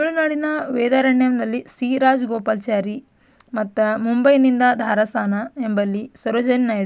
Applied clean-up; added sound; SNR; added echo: none; none; none; none.